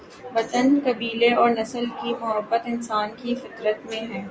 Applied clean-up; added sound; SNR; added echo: none; none; none; none.